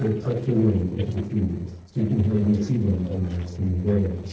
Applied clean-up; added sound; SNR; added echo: neural separator model SepFormer DNS4.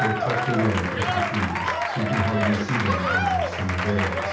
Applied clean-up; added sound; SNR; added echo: none; Applause / Crowd; 0 dB; reverberation time 0.8 s.